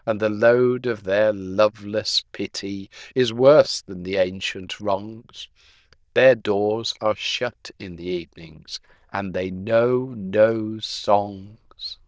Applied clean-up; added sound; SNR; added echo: neural diffusion model UNIVERSE++.